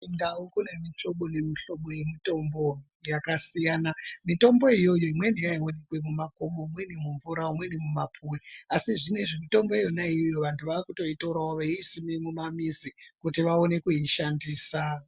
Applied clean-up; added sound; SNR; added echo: none; none; none; none.